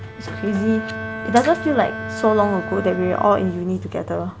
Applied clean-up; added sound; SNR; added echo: none; Bowed string instrument; 11 dB; none.